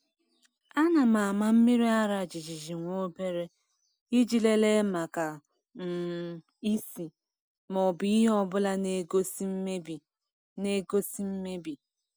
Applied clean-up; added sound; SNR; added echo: none; none; none; none.